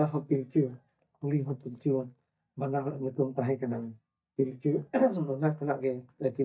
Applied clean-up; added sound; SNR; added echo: neural mask model DeepFilterNet 3.